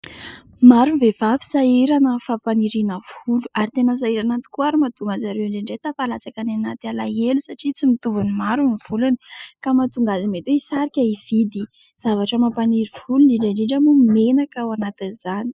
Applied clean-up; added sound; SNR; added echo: classical method spectral subtraction.